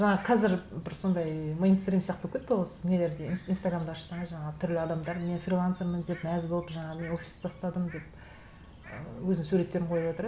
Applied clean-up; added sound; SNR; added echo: none; Bird; 19 dB; none.